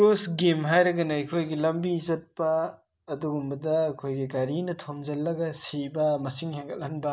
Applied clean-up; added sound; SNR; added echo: none; none; none; none.